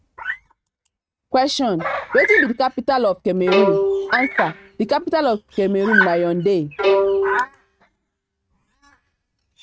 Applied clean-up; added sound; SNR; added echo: neural mask model RNNoise.